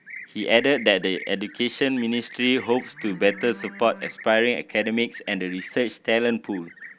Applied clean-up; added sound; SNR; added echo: none; Livestock, farm animals, working animals; 18 dB; none.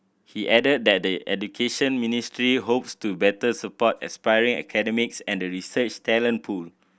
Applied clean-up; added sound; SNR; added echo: none; none; none; none.